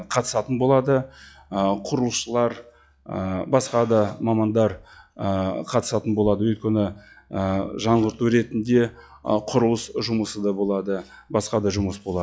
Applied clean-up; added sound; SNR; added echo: classical method log-MMSE.